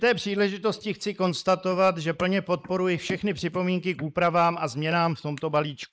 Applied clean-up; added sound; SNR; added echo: neural mask model Resemble Enhance denoiser.